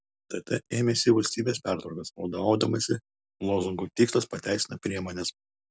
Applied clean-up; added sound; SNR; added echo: none; none; none; none.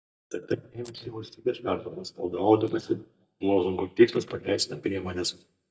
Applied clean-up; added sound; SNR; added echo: neural mask model DeepFilterNet 3.